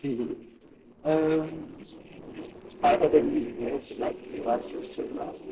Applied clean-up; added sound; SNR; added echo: neural separator model SepFormer DNS4.